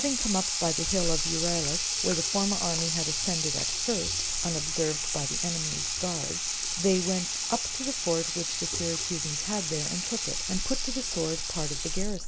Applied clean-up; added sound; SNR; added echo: none; Sink (filling or washing) / Water tap, faucet; -2 dB; none.